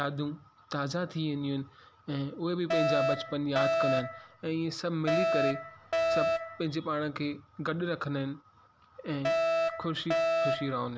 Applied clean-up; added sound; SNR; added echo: none; Alarm; -4 dB; none.